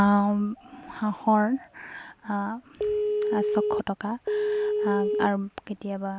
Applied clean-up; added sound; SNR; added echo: none; Telephone; -2 dB; none.